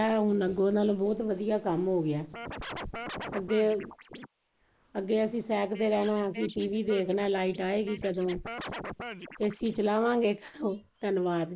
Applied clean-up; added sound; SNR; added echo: neural mask model Resemble Enhance denoiser.